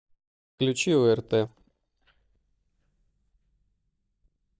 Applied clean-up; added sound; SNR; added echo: neural mask model DeepFilterNet 3.